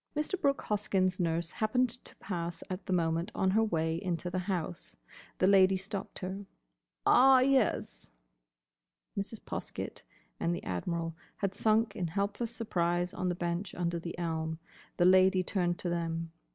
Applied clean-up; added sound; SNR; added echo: none; none; none; none.